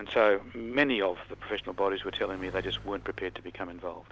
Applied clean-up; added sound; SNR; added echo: none; Bicycle; 19 dB; none.